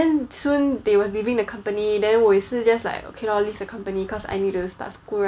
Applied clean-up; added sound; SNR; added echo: none; none; none; none.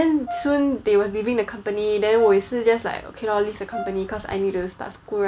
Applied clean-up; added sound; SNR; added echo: none; Brass instrument; 15 dB; none.